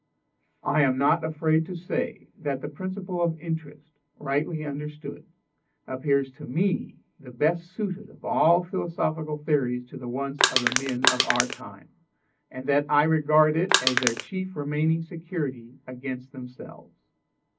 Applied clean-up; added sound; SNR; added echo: none; Crushing; -3 dB; reverberation time 0.4 s.